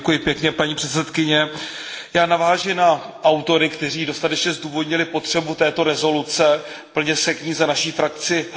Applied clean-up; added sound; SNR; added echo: none; none; none; reverberation time 1.1 s.